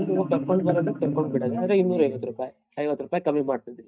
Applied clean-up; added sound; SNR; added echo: neural mask model DeepFilterNet 3.